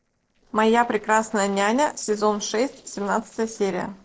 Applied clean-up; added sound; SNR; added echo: neural separator model SepFormer DNS4.